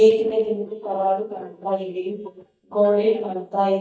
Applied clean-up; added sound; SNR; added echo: neural mask model DeepFilterNet 3.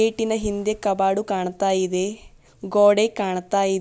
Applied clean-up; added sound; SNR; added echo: none; none; none; none.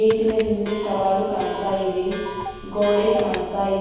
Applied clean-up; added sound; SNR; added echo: none; Clock; 11 dB; reverberation time 1.2 s.